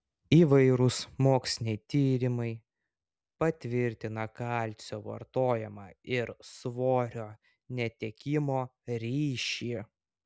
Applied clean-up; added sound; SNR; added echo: none; none; none; none.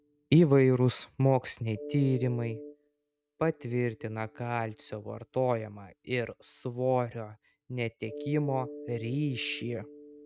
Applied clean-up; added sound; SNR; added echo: neural mask model RNNoise.